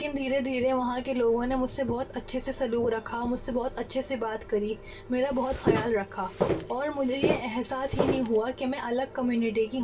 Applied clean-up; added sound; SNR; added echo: none; Walk, footsteps; 2 dB; reverberation time 0.2 s.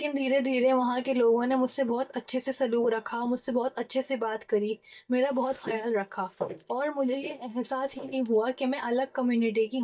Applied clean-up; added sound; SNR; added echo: neural mask model DeepFilterNet 3.